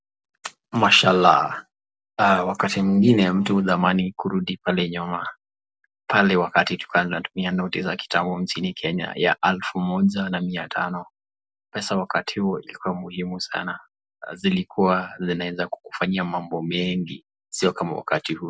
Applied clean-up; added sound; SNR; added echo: none; none; none; none.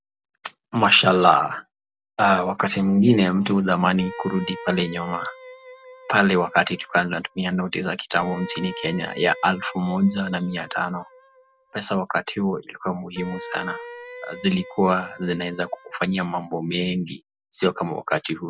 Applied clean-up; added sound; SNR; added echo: none; Wind instrument, woodwind instrument; 17 dB; none.